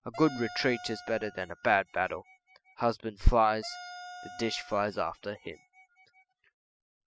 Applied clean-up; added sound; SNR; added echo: classical method spectral subtraction.